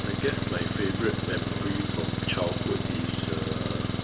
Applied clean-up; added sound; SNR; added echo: none; Engine; -4 dB; reverberation time 1.4 s.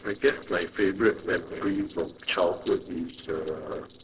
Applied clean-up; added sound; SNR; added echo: neural separator model SepFormer DNS4.